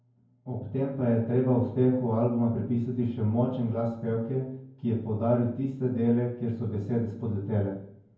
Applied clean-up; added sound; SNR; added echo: none; none; none; reverberation time 0.9 s.